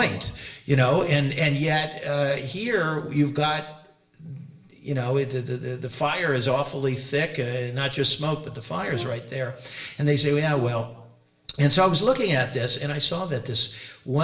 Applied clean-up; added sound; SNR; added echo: none; Brass instrument; 17 dB; reverberation time 0.7 s.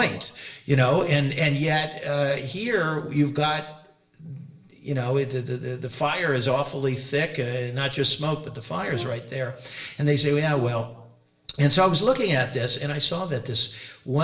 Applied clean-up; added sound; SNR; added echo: neural separator model SepFormer DNS4.